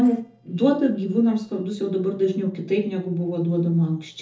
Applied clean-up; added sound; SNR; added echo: neural separator model SepFormer DNS4.